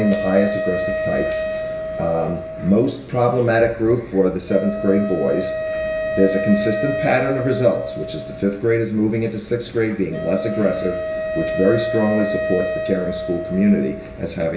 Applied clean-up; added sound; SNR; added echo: none; Wind instrument, woodwind instrument; 6 dB; reverberation time 0.9 s.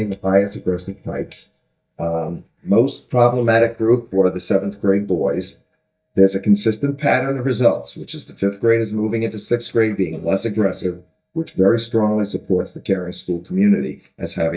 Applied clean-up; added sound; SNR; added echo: neural mask model DeepFilterNet 3.